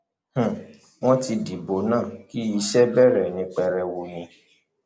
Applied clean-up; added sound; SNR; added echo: none; none; none; none.